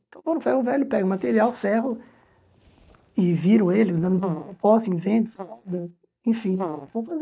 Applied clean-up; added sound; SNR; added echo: neural mask model DeepFilterNet 3.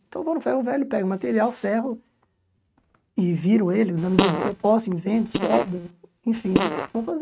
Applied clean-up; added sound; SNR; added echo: neural mask model RNNoise.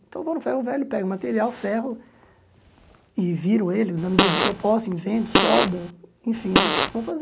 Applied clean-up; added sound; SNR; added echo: none; Fart; -2 dB; none.